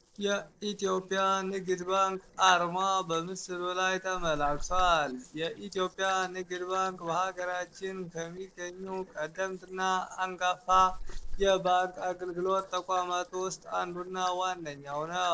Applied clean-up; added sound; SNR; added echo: neural separator model SepFormer DNS4.